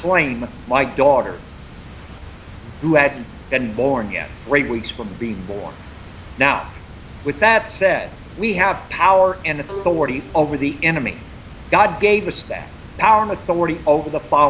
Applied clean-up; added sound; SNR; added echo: none; Bowed string instrument; 18 dB; none.